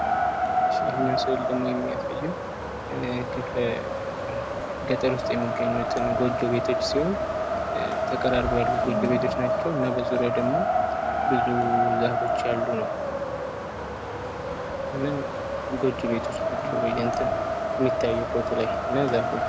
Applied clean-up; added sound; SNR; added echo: none; Wind; -3 dB; none.